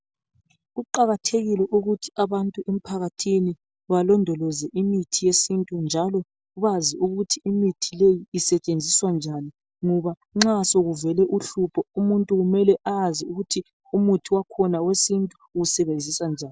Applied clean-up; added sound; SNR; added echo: none; none; none; none.